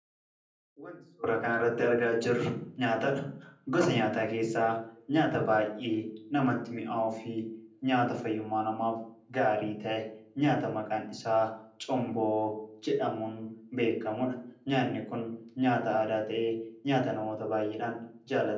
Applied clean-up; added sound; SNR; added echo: none; none; none; reverberation time 0.6 s.